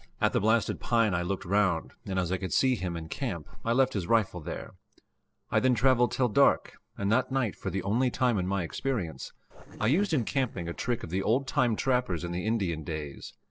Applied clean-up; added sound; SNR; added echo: neural separator model SepFormer DNS4.